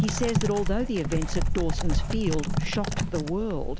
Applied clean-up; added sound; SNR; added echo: none; Typing + Wind; -3 dB; none.